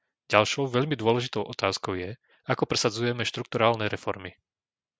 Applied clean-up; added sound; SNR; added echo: none; none; none; none.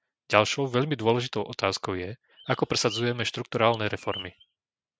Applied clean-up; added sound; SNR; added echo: neural mask model RNNoise.